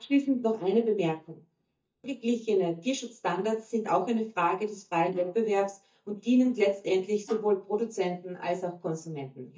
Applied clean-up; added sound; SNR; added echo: neural mask model DeepFilterNet 3.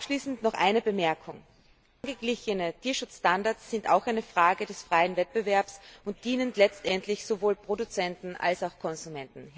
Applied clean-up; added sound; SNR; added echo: none; none; none; none.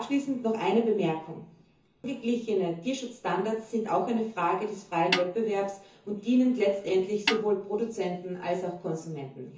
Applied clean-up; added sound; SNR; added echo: none; Snare drum; 4 dB; reverberation time 0.6 s.